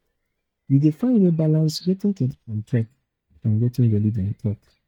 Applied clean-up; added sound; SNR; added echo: neural mask model DeepFilterNet 3.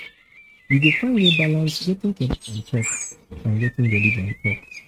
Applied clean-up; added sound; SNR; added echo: neural mask model RNNoise.